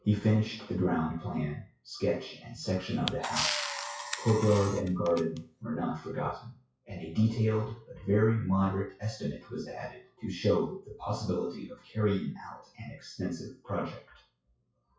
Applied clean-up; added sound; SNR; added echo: classical method WPE with log-MMSE.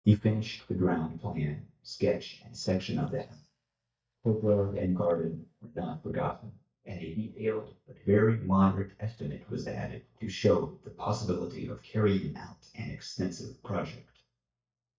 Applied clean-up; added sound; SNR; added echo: neural mask model DeepFilterNet 3.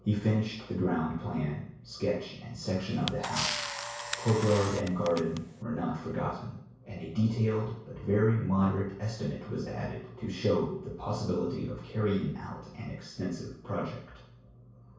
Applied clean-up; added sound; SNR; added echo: none; Camera; 6 dB; reverberation time 0.6 s.